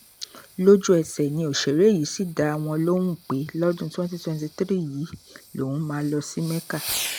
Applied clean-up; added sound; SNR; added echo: none; Fireworks; 15 dB; none.